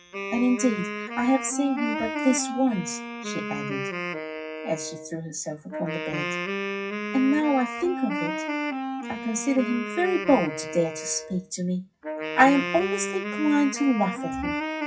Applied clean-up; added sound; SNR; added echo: classical method WPE with log-MMSE.